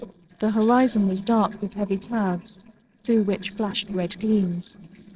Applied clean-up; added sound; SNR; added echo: neural separator model SepFormer DNS4.